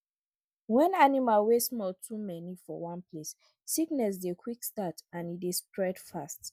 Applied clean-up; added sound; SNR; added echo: none; none; none; none.